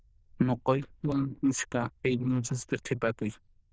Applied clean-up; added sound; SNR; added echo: neural diffusion model UNIVERSE++.